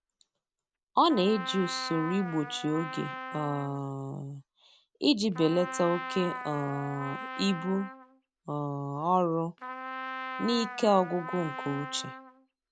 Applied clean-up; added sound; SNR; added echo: none; Trumpet; 10 dB; none.